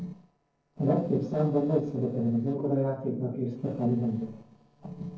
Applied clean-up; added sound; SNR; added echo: neural separator model SepFormer DNS4.